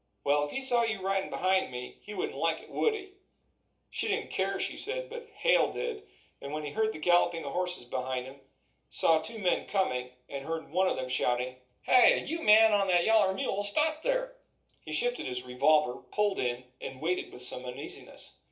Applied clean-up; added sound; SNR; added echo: none; none; none; reverberation time 0.3 s.